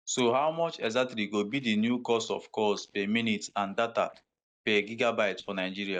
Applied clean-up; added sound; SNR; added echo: neural mask model DeepFilterNet 3.